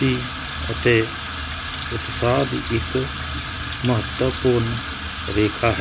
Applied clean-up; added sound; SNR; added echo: none; Sink (filling or washing) / Water tap, faucet; 6 dB; none.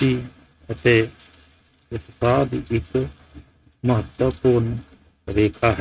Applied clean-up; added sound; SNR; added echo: neural mask model RNNoise.